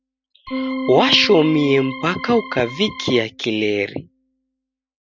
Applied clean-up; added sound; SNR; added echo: none; Organ + Bass guitar; 11 dB; none.